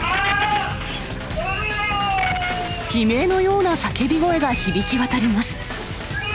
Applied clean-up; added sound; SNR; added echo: none; none; none; none.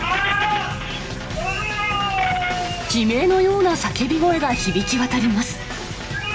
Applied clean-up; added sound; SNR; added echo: none; none; none; reverberation time 2.3 s.